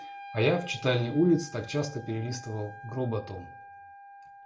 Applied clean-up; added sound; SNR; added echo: none; Wind instrument, woodwind instrument; 16 dB; reverberation time 0.3 s.